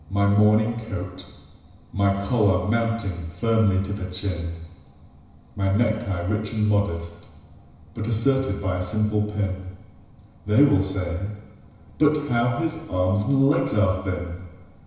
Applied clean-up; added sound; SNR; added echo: none; none; none; reverberation time 1.0 s.